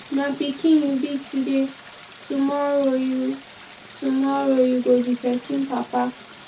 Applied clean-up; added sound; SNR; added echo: none; Stream; 18 dB; reverberation time 0.3 s.